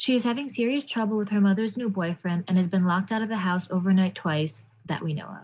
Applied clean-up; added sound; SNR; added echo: none; none; none; none.